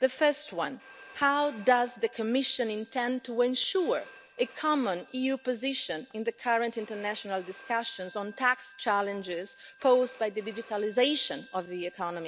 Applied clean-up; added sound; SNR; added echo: none; Telephone; 17 dB; none.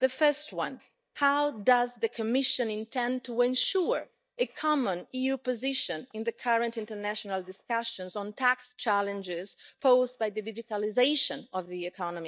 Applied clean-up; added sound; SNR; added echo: neural mask model DeepFilterNet 3.